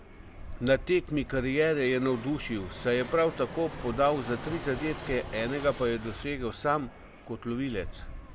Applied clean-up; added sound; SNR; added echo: none; Fixed-wing aircraft, airplane; 11 dB; none.